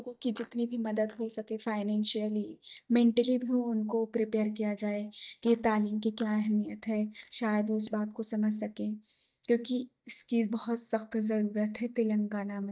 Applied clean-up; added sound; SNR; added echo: neural mask model DeepFilterNet 3.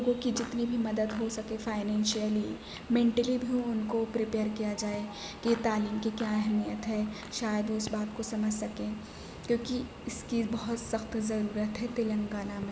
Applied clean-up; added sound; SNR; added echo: none; Fart; 20 dB; none.